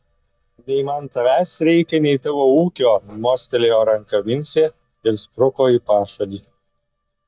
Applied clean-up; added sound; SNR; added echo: neural mask model DeepFilterNet 3.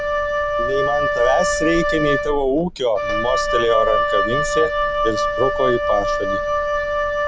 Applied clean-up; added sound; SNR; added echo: none; Wind instrument, woodwind instrument; -2 dB; none.